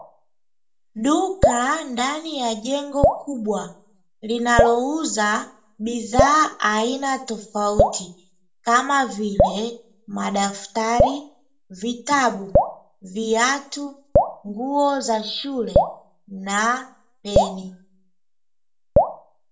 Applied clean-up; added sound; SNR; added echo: none; Drip; 1 dB; reverberation time 0.3 s.